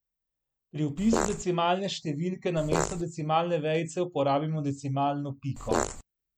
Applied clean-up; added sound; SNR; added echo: none; Fart; 1 dB; none.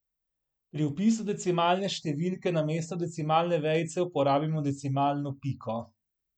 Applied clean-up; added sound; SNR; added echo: none; none; none; none.